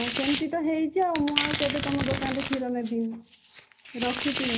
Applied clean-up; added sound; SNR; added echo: none; Domestic sounds, home sounds; -1 dB; reverberation time 0.5 s.